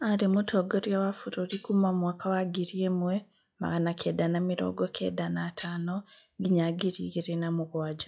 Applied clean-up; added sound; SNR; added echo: classical method log-MMSE.